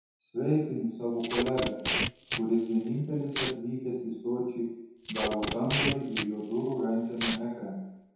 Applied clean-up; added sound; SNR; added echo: none; Packing tape, duct tape; 3 dB; reverberation time 0.9 s.